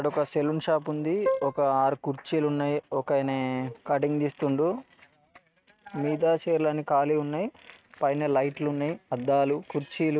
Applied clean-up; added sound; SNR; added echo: neural mask model RNNoise.